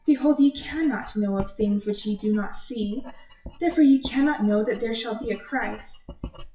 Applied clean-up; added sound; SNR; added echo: classical method WPE with log-MMSE.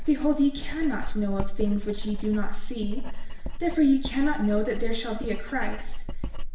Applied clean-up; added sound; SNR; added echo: none; Writing; 0 dB; reverberation time 0.8 s.